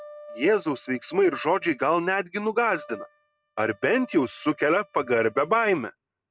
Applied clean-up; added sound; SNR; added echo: neural mask model RNNoise.